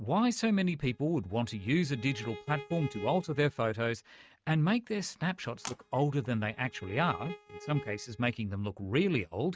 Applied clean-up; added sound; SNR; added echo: neural mask model RNNoise.